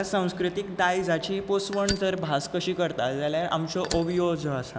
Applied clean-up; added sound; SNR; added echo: none; Fire; 15 dB; none.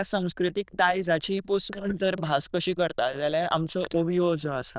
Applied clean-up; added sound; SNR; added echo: neural diffusion model UNIVERSE++.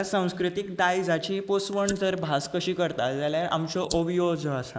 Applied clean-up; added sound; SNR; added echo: neural mask model Resemble Enhance denoiser.